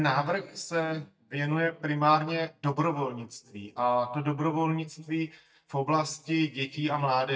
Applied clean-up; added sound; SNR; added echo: neural mask model DeepFilterNet 3.